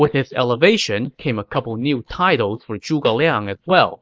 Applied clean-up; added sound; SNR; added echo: neural mask model Resemble Enhance denoiser.